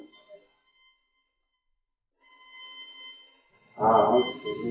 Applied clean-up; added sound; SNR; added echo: classical method WPE with log-MMSE.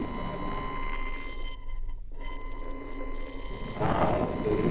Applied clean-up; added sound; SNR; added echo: neural separator model SepFormer DNS4.